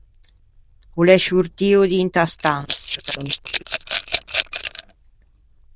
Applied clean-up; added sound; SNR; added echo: neural diffusion model UNIVERSE++.